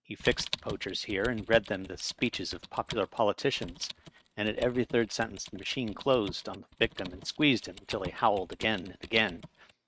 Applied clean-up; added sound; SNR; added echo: neural mask model RNNoise.